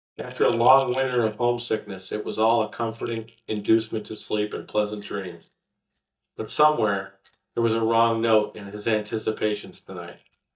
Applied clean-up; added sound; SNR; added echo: neural mask model DeepFilterNet 3.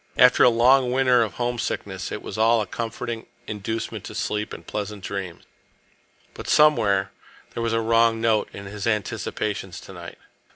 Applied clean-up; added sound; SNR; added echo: none; none; none; none.